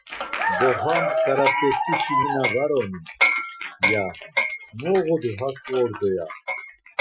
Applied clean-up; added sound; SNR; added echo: classical method Wiener filter.